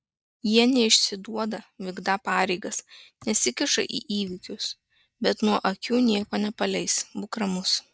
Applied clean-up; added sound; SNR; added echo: neural mask model DeepFilterNet 3.